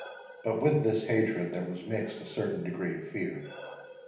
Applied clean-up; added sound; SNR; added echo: none; Breathing; 19 dB; reverberation time 0.9 s.